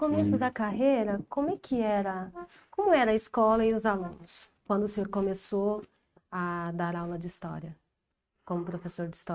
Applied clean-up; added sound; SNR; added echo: neural mask model RNNoise.